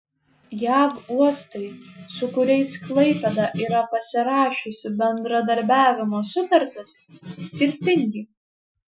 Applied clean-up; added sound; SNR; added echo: classical method Wiener filter.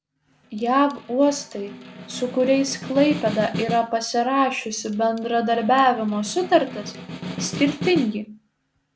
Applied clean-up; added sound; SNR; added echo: none; Snare drum; 12 dB; none.